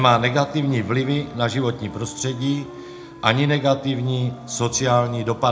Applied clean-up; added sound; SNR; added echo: none; Wind instrument, woodwind instrument; 19 dB; reverberation time 0.2 s.